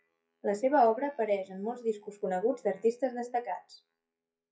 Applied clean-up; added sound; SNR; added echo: classical method WPE with log-MMSE.